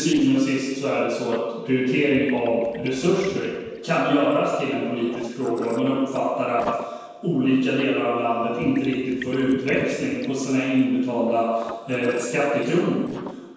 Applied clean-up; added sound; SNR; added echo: neural separator model SepFormer DNS4.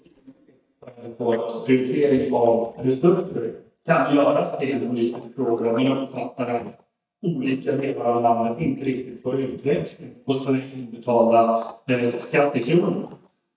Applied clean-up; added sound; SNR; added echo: neural mask model DeepFilterNet 3.